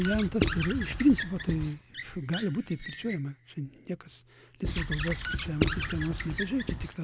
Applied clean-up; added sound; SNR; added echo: none; Squeak / Writing; 2 dB; none.